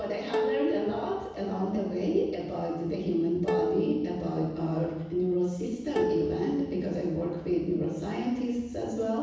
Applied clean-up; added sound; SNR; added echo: none; Plucked string instrument; 5 dB; reverberation time 1.1 s.